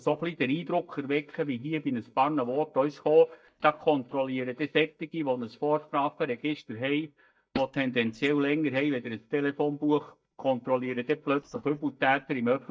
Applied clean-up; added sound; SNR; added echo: neural mask model DeepFilterNet 3.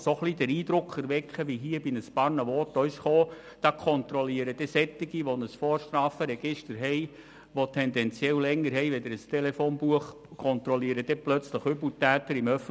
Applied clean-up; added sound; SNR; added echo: none; none; none; none.